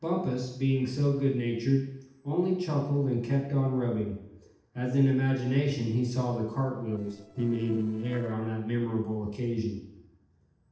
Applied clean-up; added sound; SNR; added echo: neural separator model SepFormer DNS4.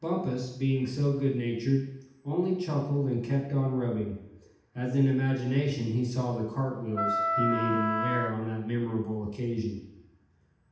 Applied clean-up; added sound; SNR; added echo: none; Wind instrument, woodwind instrument; 0 dB; reverberation time 0.8 s.